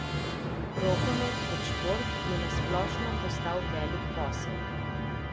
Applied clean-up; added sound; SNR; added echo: none; Musical instrument; -5 dB; none.